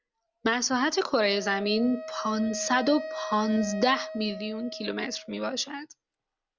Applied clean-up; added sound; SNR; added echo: none; Wind instrument, woodwind instrument; 12 dB; none.